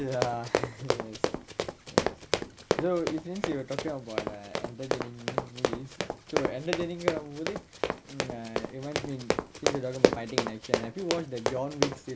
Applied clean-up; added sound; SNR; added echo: none; Run; -4 dB; none.